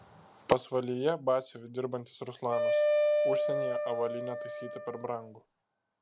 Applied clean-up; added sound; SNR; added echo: none; Wind instrument, woodwind instrument; -4 dB; none.